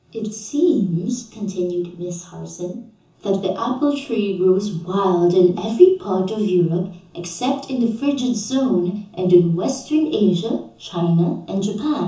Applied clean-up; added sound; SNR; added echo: none; none; none; reverberation time 0.6 s.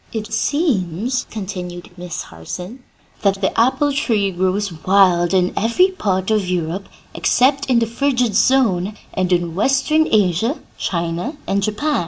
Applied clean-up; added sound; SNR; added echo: none; none; none; none.